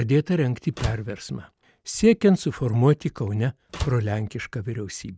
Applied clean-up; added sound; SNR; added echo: none; Slam; 11 dB; none.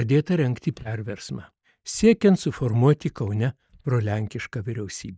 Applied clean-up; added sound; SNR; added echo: neural mask model DeepFilterNet 3.